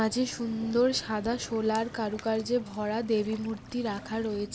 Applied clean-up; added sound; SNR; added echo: none; Waves, surf; 16 dB; none.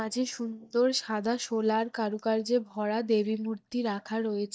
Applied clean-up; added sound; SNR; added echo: neural mask model DeepFilterNet 3.